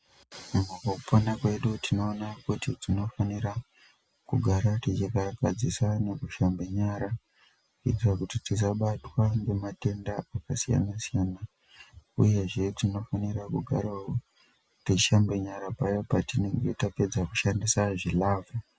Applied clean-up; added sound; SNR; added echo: none; none; none; none.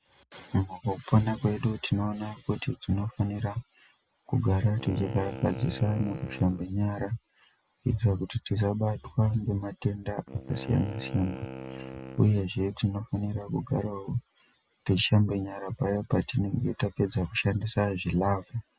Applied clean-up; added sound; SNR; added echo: none; Wind instrument, woodwind instrument; 14 dB; none.